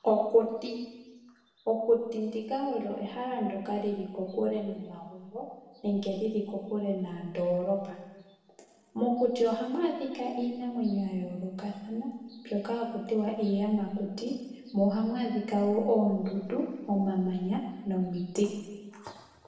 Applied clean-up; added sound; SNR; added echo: none; none; none; reverberation time 1.2 s.